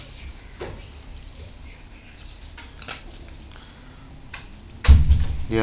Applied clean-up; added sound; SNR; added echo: none; none; none; none.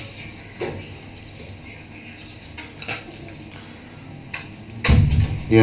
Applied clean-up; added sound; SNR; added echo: none; none; none; reverberation time 0.3 s.